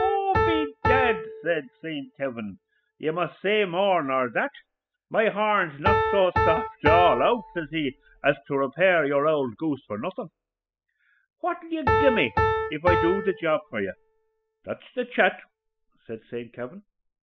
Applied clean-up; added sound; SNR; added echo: classical method spectral subtraction.